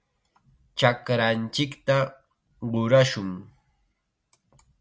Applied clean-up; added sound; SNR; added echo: none; none; none; none.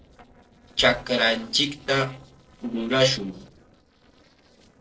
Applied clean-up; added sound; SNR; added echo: neural separator model SepFormer DNS4.